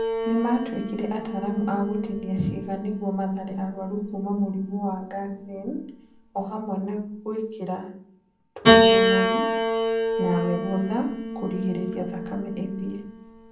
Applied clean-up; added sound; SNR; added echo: none; Piano; -2 dB; reverberation time 0.6 s.